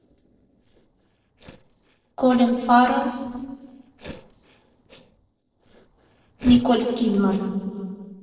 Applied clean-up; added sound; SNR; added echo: neural separator model SepFormer DNS4.